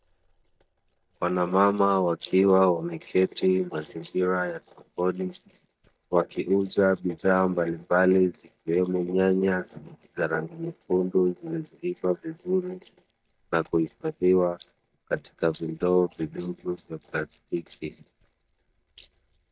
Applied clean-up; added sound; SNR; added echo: neural mask model DeepFilterNet 3.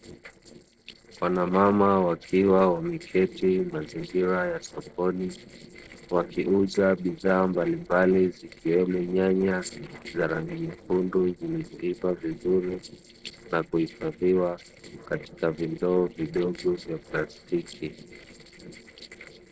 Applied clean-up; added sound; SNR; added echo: neural separator model SepFormer DNS4.